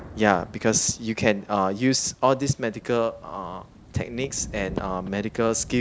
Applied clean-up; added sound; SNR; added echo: none; Thunder; 18 dB; none.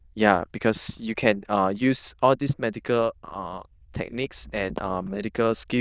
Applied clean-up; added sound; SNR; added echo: neural diffusion model UNIVERSE++.